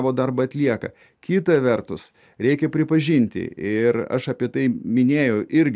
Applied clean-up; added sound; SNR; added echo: none; none; none; none.